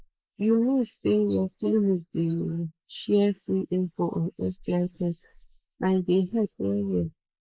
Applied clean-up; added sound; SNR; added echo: neural mask model Resemble Enhance denoiser.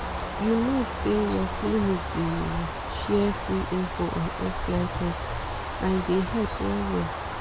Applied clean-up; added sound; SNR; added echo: none; Bird; 3 dB; none.